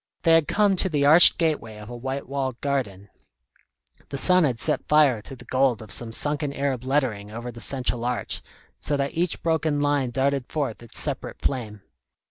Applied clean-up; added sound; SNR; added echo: none; none; none; none.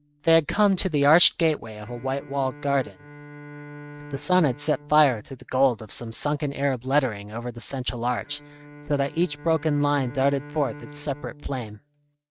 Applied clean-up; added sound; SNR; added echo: neural mask model RNNoise.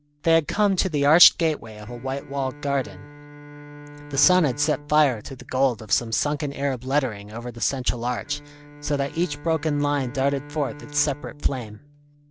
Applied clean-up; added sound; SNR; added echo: none; Bowed string instrument; 19 dB; none.